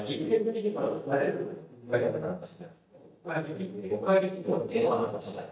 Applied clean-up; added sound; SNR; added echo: neural mask model DeepFilterNet 3.